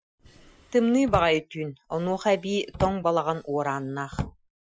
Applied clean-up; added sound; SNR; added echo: classical method Wiener filter.